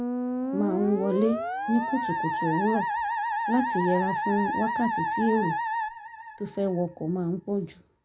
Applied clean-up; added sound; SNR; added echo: none; Musical instrument; 2 dB; none.